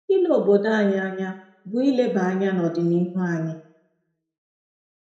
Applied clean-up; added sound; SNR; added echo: none; none; none; reverberation time 0.6 s.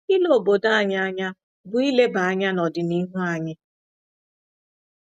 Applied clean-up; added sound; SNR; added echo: none; none; none; none.